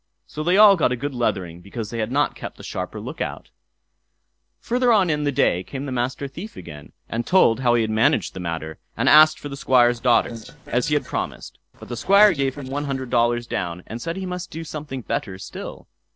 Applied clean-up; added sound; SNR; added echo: neural separator model SepFormer DNS4.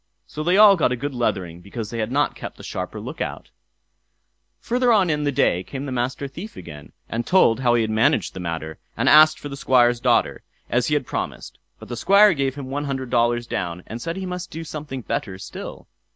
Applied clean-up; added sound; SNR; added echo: none; none; none; none.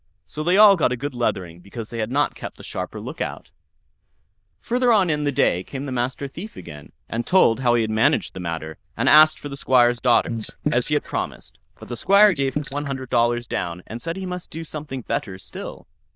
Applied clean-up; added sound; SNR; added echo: neural diffusion model UNIVERSE++.